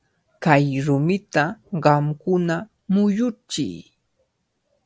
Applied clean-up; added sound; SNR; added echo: none; none; none; none.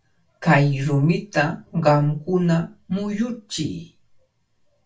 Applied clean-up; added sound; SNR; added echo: none; none; none; reverberation time 0.2 s.